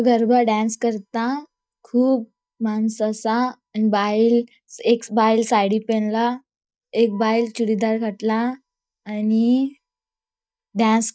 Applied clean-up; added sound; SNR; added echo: neural mask model DeepFilterNet 3.